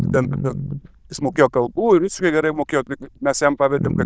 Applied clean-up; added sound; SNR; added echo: neural diffusion model UNIVERSE++.